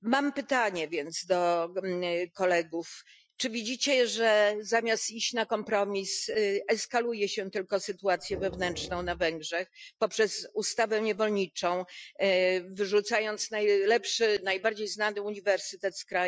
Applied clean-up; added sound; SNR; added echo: classical method Wiener filter.